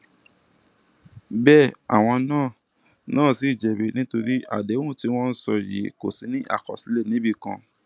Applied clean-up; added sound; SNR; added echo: none; none; none; none.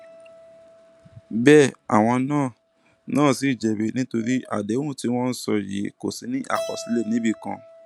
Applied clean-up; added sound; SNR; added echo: none; Keyboard (musical); 20 dB; none.